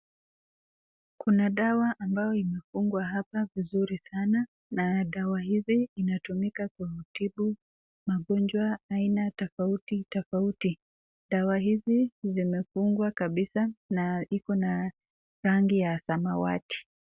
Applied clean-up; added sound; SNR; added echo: none; none; none; none.